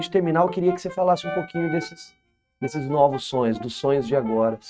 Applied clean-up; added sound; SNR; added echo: neural mask model RNNoise.